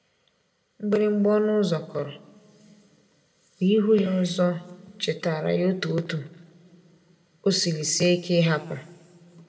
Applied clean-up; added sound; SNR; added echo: none; none; none; reverberation time 0.5 s.